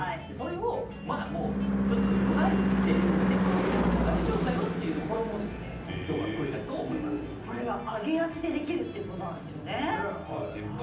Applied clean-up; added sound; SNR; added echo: none; Car passing by / Engine / Truck; -2 dB; reverberation time 0.6 s.